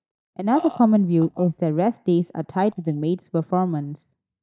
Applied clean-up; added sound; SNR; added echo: neural mask model DeepFilterNet 3.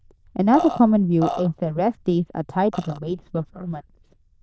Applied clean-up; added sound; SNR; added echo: neural diffusion model UNIVERSE++.